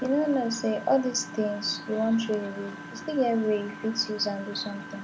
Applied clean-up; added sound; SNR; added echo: none; Engine; 13 dB; none.